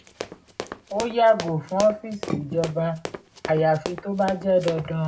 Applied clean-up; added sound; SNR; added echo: none; Run; 11 dB; reverberation time 0.3 s.